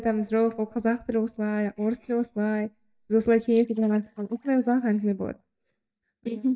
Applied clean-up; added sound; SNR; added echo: neural mask model DeepFilterNet 3.